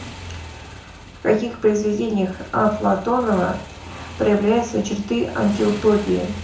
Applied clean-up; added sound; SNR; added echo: none; Motorcycle; 15 dB; reverberation time 0.5 s.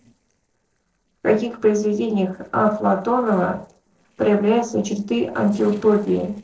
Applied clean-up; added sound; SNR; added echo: neural separator model SepFormer DNS4.